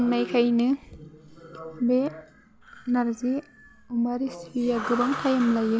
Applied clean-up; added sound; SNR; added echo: none; none; none; none.